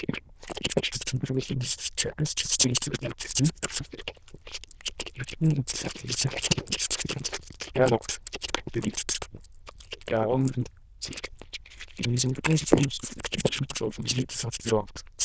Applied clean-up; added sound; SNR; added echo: neural diffusion model UNIVERSE++.